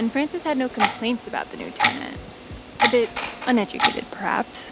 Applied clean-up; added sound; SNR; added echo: none; Clock; 1 dB; none.